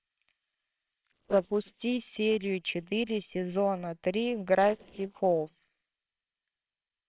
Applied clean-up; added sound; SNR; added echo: neural separator model SepFormer WHAMR!.